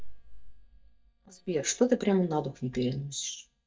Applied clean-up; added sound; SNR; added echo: neural mask model DeepFilterNet 3.